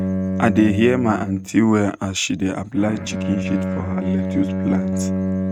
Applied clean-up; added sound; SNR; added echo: neural mask model RNNoise.